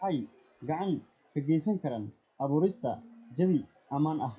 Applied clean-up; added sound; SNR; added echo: classical method WPE with log-MMSE.